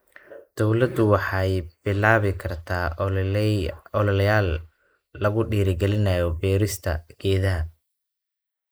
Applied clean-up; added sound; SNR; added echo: neural mask model Resemble Enhance denoiser.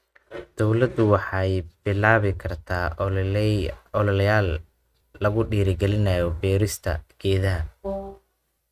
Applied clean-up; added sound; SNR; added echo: neural mask model RNNoise.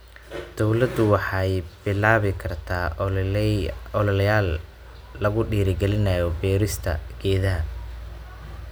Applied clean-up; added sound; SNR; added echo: none; none; none; none.